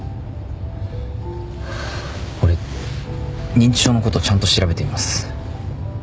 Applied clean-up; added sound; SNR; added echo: none; none; none; none.